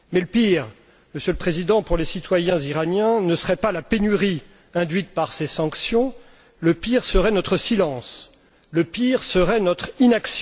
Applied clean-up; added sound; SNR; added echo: none; none; none; none.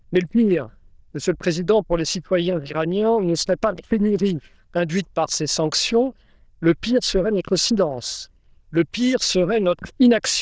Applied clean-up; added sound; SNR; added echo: neural diffusion model UNIVERSE++.